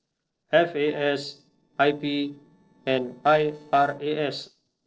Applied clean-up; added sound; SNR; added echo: neural separator model SepFormer DNS4.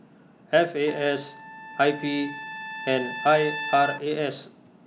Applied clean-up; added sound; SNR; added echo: none; Trumpet; 10 dB; none.